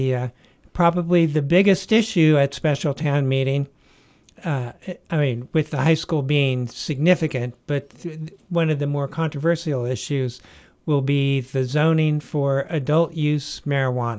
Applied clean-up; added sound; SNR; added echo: none; none; none; none.